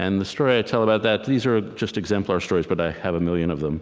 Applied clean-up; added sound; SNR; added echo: none; none; none; none.